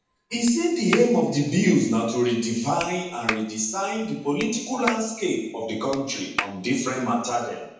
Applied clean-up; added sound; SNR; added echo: none; Clapping; 13 dB; reverberation time 0.8 s.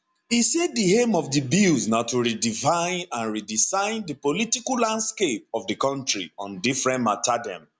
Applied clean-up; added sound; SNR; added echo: none; none; none; none.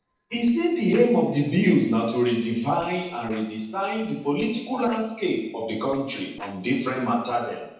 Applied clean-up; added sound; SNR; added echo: neural separator model SepFormer DNS4.